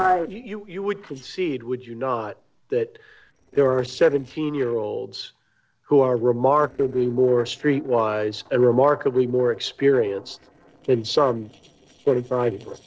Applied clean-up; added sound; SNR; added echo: neural separator model SepFormer DNS4.